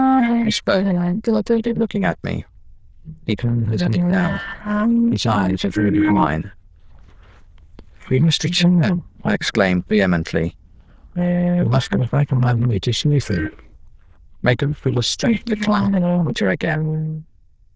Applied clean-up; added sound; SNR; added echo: neural diffusion model UNIVERSE++.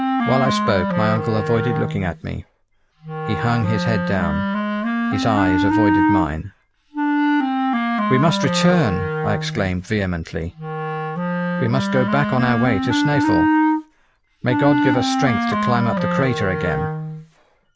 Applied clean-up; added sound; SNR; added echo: none; Wind instrument, woodwind instrument; -1 dB; none.